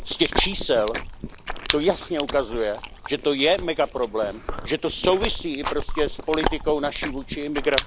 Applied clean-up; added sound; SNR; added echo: none; Chewing, mastication; 5 dB; none.